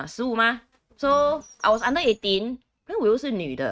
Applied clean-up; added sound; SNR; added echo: neural mask model RNNoise.